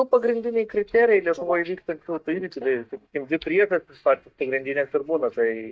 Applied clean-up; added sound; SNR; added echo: neural mask model DeepFilterNet 3.